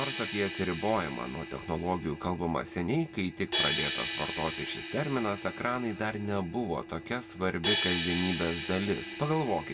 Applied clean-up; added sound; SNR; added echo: none; Crash cymbal; -1 dB; reverberation time 1.6 s.